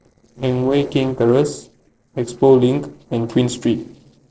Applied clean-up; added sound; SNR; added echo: neural separator model SepFormer DNS4.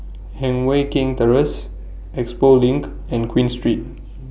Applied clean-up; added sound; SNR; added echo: none; none; none; none.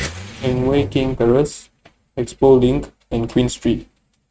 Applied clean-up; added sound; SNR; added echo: neural mask model RNNoise.